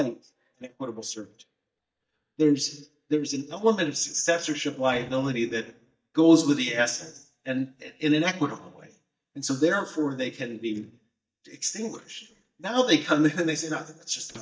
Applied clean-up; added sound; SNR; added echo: neural mask model DeepFilterNet 3.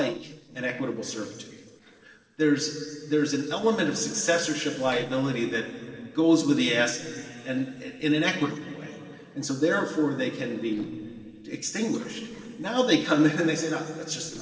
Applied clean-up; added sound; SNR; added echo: neural separator model SepFormer DNS4.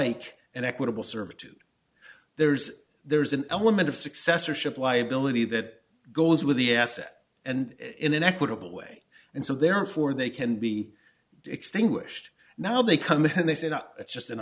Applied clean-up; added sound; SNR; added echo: none; none; none; none.